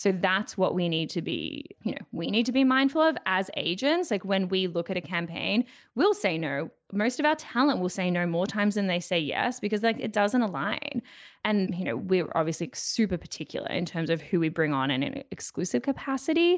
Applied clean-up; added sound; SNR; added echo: none; none; none; none.